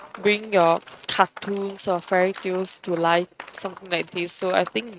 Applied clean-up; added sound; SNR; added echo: neural mask model RNNoise.